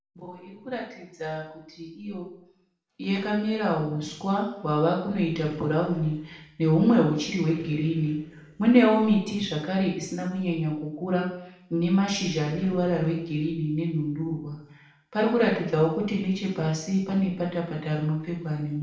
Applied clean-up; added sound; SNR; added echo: neural separator model SepFormer DNS4.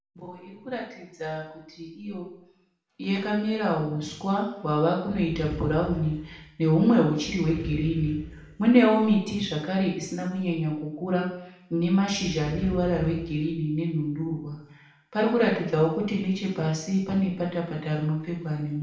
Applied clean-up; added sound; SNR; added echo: none; Animal; 12 dB; reverberation time 0.7 s.